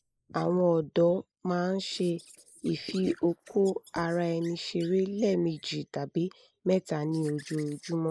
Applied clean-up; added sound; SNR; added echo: neural mask model Resemble Enhance denoiser.